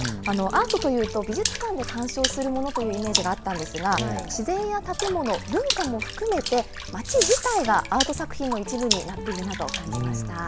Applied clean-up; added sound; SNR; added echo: none; Water / Splash, splatter + Rattle; 6 dB; none.